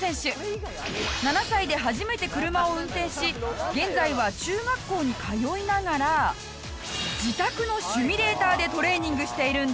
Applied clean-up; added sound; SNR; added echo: none; none; none; none.